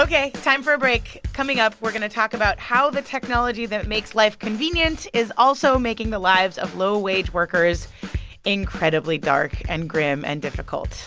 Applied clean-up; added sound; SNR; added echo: none; none; none; none.